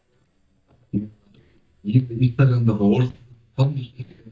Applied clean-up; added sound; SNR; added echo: neural mask model DeepFilterNet 3.